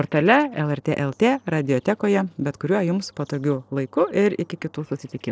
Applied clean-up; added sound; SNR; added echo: neural separator model SepFormer DNS4.